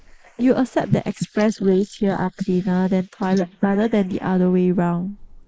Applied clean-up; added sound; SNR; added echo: neural mask model Resemble Enhance denoiser.